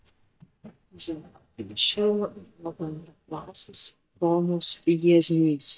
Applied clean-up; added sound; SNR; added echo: neural mask model DeepFilterNet 3.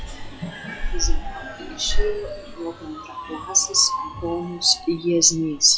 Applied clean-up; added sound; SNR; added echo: classical method log-MMSE.